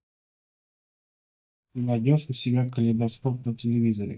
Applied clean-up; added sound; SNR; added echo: neural mask model DeepFilterNet 3.